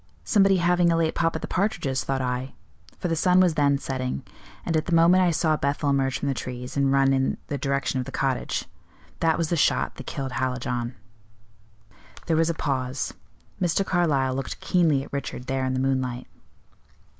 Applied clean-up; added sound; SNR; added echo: none; none; none; none.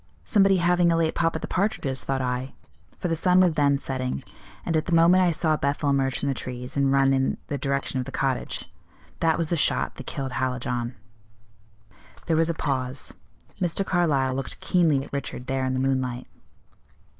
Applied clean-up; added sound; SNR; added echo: neural separator model SepFormer DNS4.